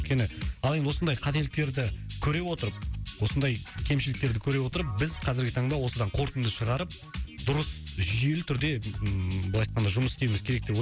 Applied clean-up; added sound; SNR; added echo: none; none; none; none.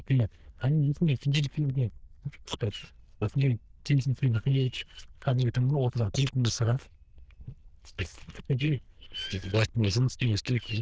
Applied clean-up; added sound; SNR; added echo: neural diffusion model UNIVERSE++.